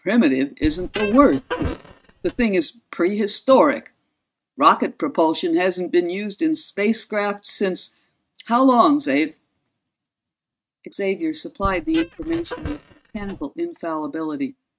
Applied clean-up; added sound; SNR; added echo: neural mask model RNNoise.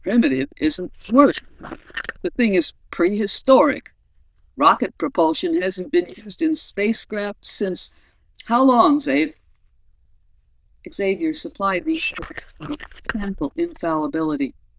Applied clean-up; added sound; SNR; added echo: neural diffusion model UNIVERSE++.